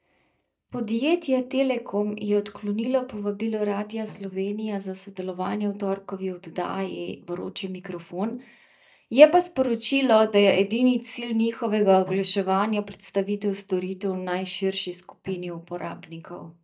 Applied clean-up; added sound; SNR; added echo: neural mask model DeepFilterNet 3.